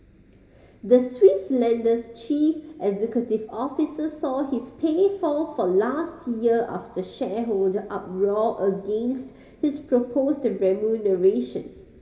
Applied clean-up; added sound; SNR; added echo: none; none; none; reverberation time 2.0 s.